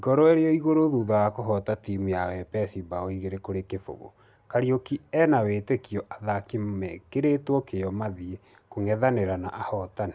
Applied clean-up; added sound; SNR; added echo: none; none; none; none.